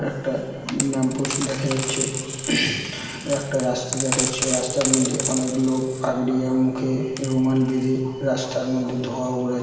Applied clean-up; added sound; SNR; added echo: none; Coin (dropping); 7 dB; reverberation time 2.7 s.